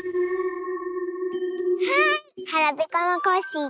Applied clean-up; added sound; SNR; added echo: neural mask model RNNoise.